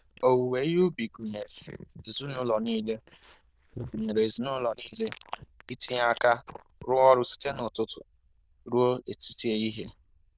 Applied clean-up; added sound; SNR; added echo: neural diffusion model UNIVERSE++.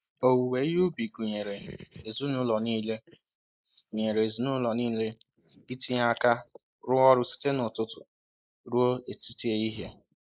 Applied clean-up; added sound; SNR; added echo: neural mask model Resemble Enhance denoiser.